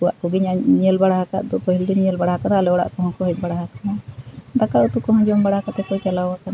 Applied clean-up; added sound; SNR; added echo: none; none; none; none.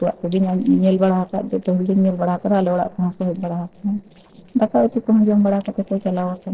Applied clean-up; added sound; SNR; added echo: neural separator model SepFormer DNS4.